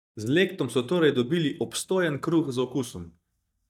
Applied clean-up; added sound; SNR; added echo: neural mask model DeepFilterNet 3.